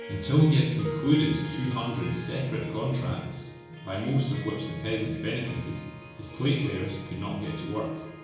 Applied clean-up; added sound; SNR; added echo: none; Harp; 15 dB; reverberation time 1.0 s.